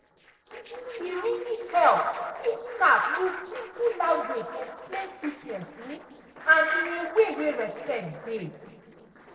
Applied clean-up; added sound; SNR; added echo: neural separator model SepFormer DNS4.